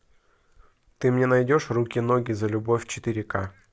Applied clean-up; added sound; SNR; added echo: none; none; none; none.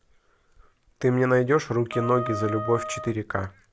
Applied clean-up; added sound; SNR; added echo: none; Wind instrument, woodwind instrument; 9 dB; none.